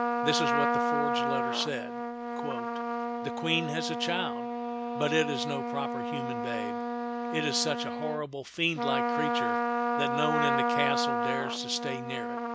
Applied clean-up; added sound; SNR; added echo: none; Trumpet; -3 dB; none.